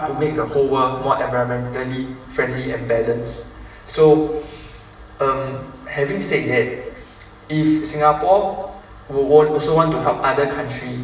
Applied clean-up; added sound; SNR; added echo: none; none; none; reverberation time 1.0 s.